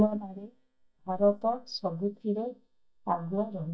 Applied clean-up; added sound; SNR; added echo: neural mask model DeepFilterNet 3.